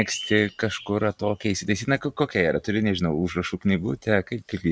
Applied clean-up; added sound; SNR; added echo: none; none; none; none.